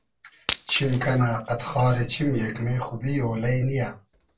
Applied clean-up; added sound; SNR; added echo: none; Shatter; 10 dB; reverberation time 0.2 s.